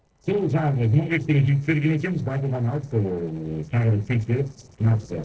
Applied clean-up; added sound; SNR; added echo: neural separator model SepFormer DNS4.